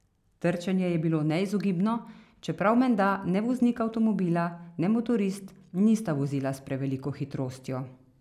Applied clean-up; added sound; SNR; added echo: none; none; none; none.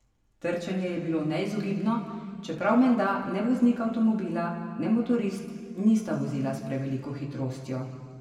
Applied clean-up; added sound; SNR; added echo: none; none; none; reverberation time 2.0 s.